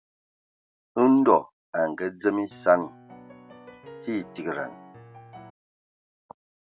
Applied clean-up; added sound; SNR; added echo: none; Piano; 19 dB; none.